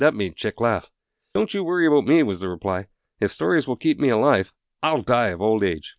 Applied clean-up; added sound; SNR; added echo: none; none; none; none.